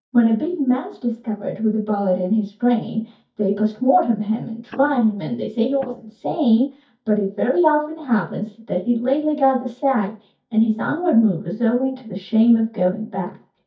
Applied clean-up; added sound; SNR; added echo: neural mask model DeepFilterNet 3.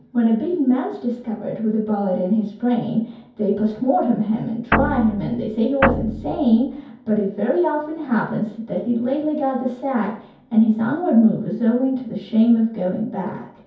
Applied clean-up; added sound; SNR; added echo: none; Guitar; 3 dB; reverberation time 0.6 s.